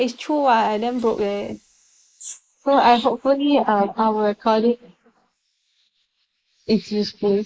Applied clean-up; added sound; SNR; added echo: neural mask model Resemble Enhance denoiser.